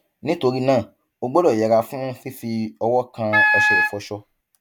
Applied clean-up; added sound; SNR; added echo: none; Wind instrument, woodwind instrument; -3 dB; none.